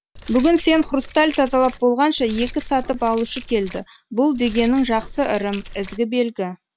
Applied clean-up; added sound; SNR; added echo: none; Keys jangling; 14 dB; none.